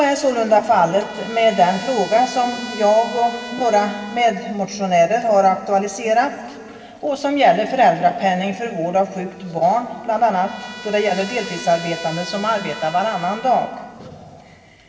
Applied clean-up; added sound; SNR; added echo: none; Trumpet; 18 dB; reverberation time 2.4 s.